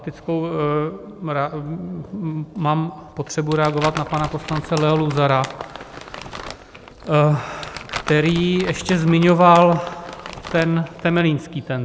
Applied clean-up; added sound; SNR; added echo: none; Crumpling, crinkling; 14 dB; none.